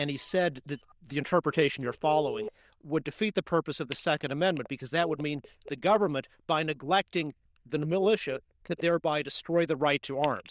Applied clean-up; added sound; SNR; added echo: neural diffusion model UNIVERSE++.